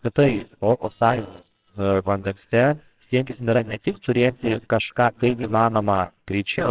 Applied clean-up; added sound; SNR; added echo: neural separator model SepFormer WHAMR!.